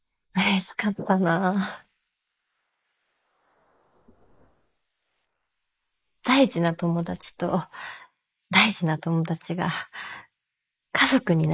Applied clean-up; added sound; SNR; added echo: neural mask model Resemble Enhance denoiser.